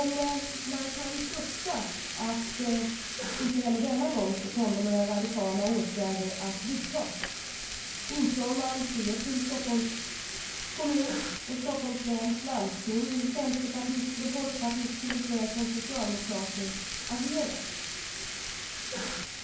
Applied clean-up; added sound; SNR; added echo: none; Frying (food); 5 dB; reverberation time 0.9 s.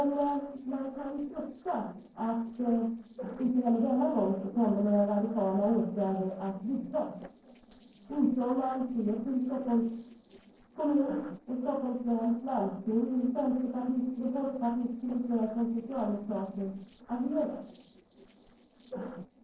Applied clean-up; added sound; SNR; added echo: neural separator model SepFormer DNS4.